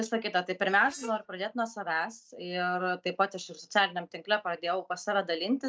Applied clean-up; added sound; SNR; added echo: neural mask model DeepFilterNet 3.